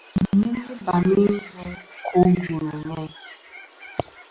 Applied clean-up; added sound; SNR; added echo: none; Bird; 20 dB; none.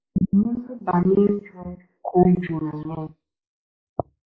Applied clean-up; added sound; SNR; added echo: neural mask model Resemble Enhance denoiser.